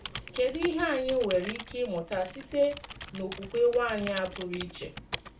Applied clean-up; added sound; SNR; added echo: none; Computer keyboard; 12 dB; reverberation time 0.3 s.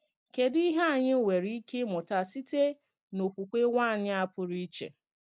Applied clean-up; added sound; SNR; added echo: none; none; none; none.